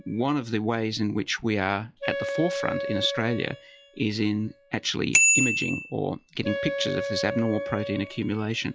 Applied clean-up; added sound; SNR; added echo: classical method log-MMSE.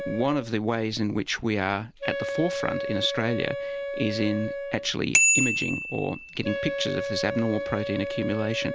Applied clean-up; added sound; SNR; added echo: none; Bicycle bell + Wind instrument, woodwind instrument; 1 dB; none.